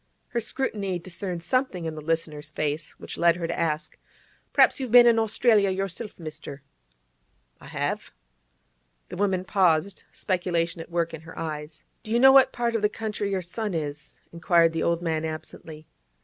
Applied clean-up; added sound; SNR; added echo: none; none; none; none.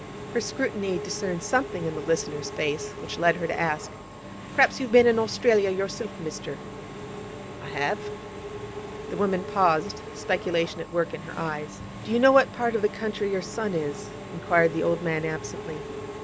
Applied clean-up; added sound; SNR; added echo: none; Engine / Mechanisms; 10 dB; none.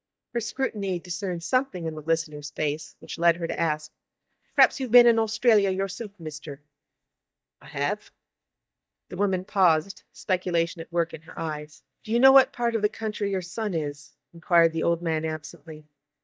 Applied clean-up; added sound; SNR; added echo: neural mask model DeepFilterNet 3.